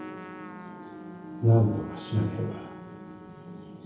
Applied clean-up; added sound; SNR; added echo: none; Trumpet; 19 dB; reverberation time 0.9 s.